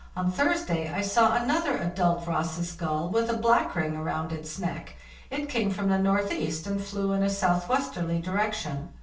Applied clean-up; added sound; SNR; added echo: none; none; none; reverberation time 0.4 s.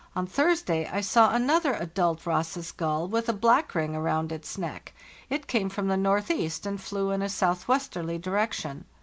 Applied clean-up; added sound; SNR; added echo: none; none; none; none.